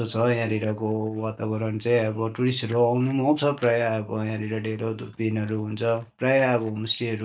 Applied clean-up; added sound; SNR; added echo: neural mask model DeepFilterNet 3.